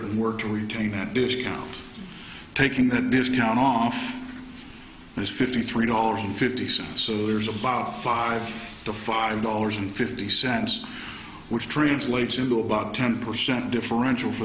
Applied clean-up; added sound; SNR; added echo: none; none; none; none.